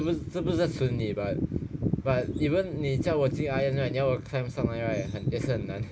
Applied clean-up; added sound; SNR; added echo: none; none; none; none.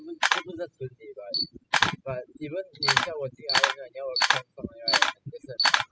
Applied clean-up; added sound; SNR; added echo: classical method spectral subtraction.